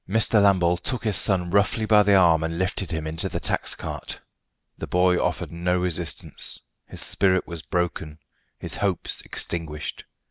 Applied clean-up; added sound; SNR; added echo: none; none; none; none.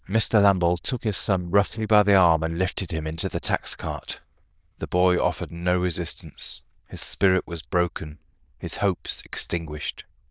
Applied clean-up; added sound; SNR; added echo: neural diffusion model UNIVERSE++.